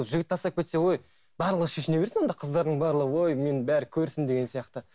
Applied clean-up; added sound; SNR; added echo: none; none; none; none.